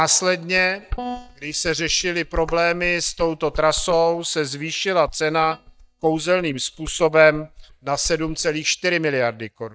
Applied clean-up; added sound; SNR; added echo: neural mask model DeepFilterNet 3.